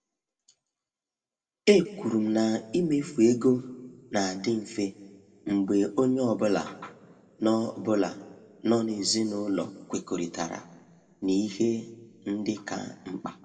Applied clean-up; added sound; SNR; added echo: none; none; none; reverberation time 0.9 s.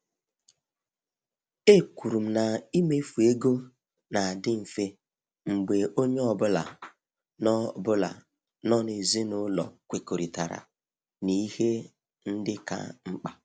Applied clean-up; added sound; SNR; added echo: none; none; none; none.